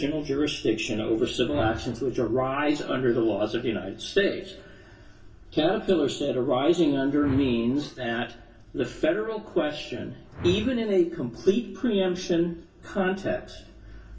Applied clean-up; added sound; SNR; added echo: none; Whoosh, swoosh, swish; 14 dB; reverberation time 0.2 s.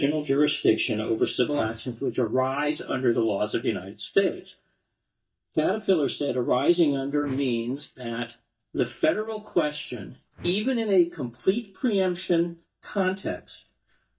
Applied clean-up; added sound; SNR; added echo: neural mask model DeepFilterNet 3.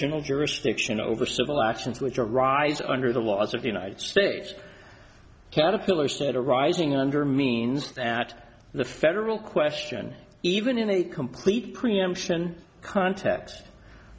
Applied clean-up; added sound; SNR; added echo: none; none; none; none.